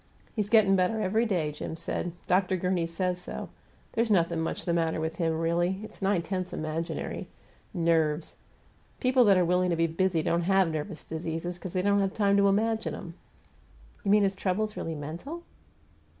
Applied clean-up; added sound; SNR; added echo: none; none; none; none.